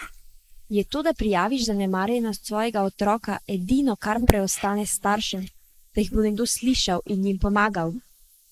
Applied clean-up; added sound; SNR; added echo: neural mask model Resemble Enhance denoiser.